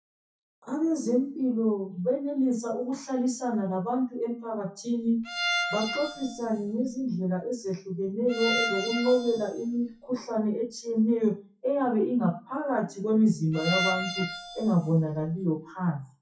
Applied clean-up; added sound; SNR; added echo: classical method WPE with log-MMSE.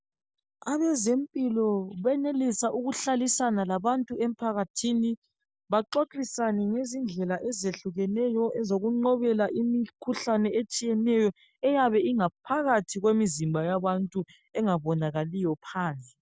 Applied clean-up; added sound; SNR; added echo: none; none; none; none.